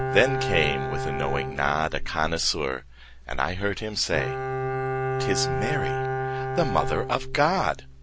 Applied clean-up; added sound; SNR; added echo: none; Bowed string instrument; 3 dB; none.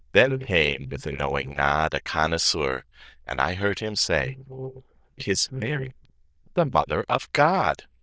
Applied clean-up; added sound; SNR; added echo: neural diffusion model UNIVERSE++.